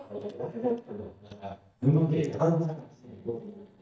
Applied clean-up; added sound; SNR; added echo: neural mask model DeepFilterNet 3.